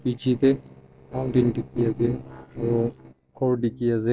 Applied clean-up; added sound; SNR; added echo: neural separator model SepFormer DNS4.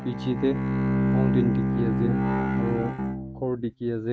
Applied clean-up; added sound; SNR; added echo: neural mask model RNNoise.